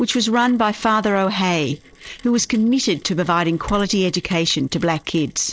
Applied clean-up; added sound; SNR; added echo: neural separator model SepFormer DNS4.